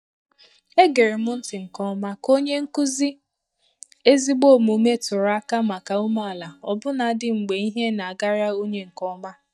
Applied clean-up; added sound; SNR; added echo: neural mask model DeepFilterNet 3.